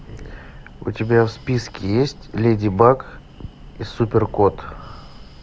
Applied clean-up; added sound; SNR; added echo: none; Breathing; 18 dB; none.